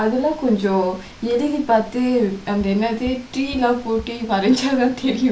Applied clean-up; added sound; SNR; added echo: none; Bass drum; 20 dB; none.